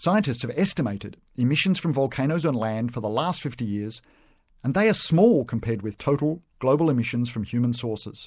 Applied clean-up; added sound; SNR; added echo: none; none; none; none.